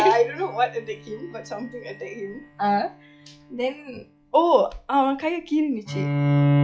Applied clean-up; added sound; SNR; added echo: classical method log-MMSE.